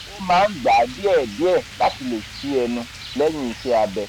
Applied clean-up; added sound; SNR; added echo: none; Rain; 16 dB; none.